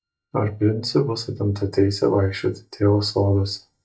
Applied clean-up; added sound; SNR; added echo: neural mask model DeepFilterNet 3.